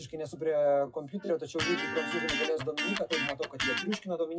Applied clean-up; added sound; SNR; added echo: classical method WPE with log-MMSE.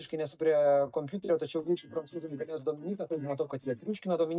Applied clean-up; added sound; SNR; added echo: neural mask model DeepFilterNet 3.